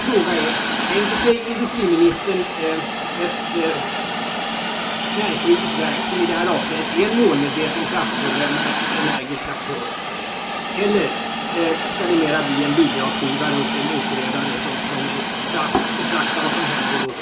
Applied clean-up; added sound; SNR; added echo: none; Hiss; 0 dB; reverberation time 0.2 s.